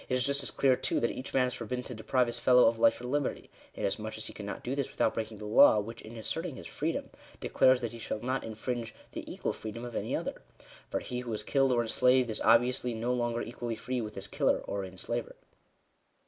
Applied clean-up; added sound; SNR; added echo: neural mask model Resemble Enhance denoiser.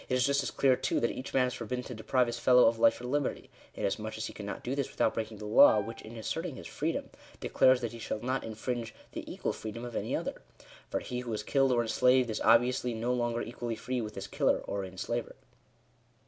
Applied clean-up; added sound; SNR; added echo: none; Piano; 18 dB; none.